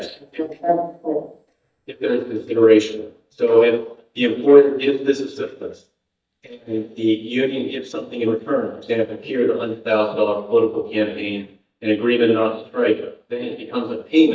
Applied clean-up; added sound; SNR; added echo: neural mask model DeepFilterNet 3.